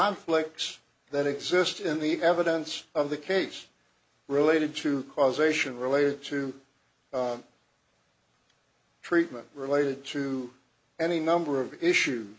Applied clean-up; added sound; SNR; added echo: none; none; none; none.